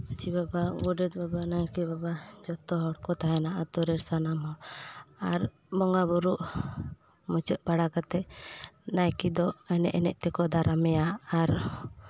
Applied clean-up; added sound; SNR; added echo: none; none; none; none.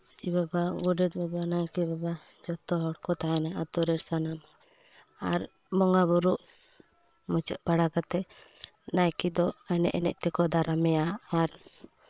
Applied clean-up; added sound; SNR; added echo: neural separator model SepFormer WHAM!.